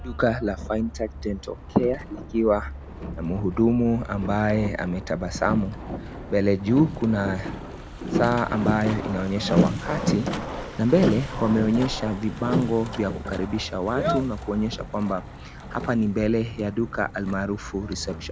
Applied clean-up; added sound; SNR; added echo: none; Boat, Water vehicle; 6 dB; none.